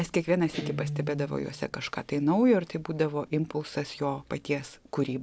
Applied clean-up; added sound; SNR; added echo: none; Guitar; 13 dB; none.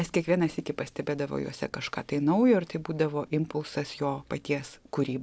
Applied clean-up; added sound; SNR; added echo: none; none; none; none.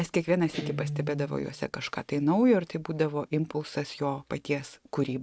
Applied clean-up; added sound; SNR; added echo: neural mask model RNNoise.